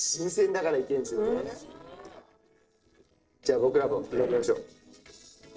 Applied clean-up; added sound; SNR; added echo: neural separator model SepFormer DNS4.